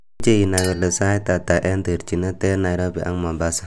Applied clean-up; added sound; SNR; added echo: none; Chink, clink; 15 dB; none.